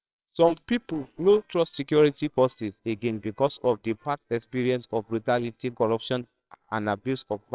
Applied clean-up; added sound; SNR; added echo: neural separator model SepFormer WHAMR!.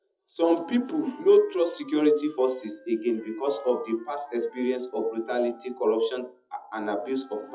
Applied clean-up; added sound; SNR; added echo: classical method WPE with log-MMSE.